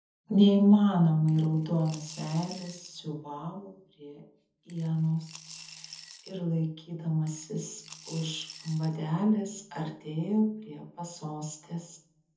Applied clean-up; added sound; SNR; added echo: none; Coin (dropping) / Glass; 20 dB; reverberation time 0.7 s.